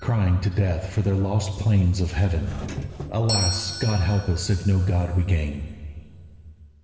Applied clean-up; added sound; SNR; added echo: none; Doorbell; 13 dB; reverberation time 2.8 s.